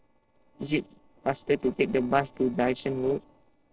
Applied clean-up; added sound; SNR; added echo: neural separator model SepFormer DNS4.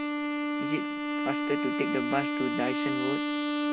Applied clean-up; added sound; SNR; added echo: none; Bowed string instrument; -4 dB; none.